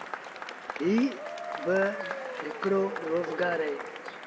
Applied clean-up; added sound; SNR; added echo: none; Applause / Crowd / Cheering; 6 dB; none.